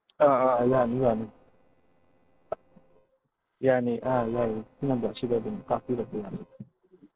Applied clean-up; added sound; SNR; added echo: neural separator model SepFormer DNS4.